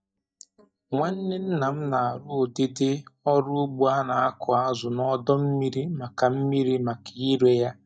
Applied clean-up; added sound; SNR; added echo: neural mask model DeepFilterNet 3.